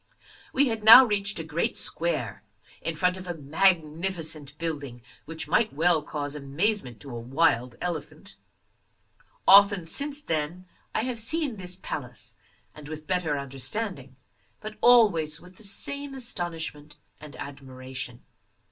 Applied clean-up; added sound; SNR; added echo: none; none; none; reverberation time 0.2 s.